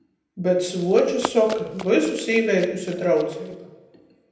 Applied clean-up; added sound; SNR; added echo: none; Run; 14 dB; reverberation time 0.8 s.